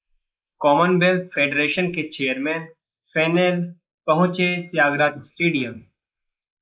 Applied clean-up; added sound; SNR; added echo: neural mask model Resemble Enhance denoiser.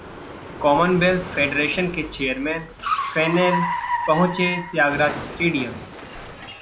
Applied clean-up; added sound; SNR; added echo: none; Car; 8 dB; none.